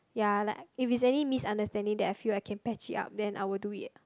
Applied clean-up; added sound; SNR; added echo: none; none; none; none.